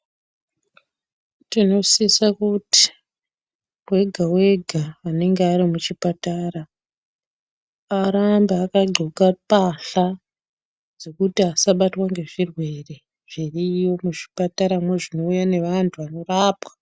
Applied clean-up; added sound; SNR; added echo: none; none; none; none.